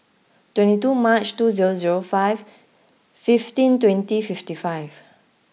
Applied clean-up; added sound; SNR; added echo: none; none; none; none.